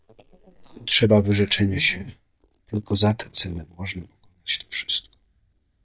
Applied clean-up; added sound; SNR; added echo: neural mask model DeepFilterNet 3.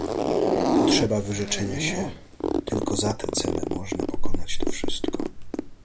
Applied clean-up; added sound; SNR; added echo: none; Zipper (clothing); 1 dB; none.